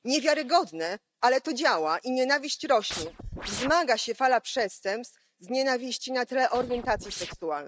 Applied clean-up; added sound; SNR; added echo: neural mask model RNNoise.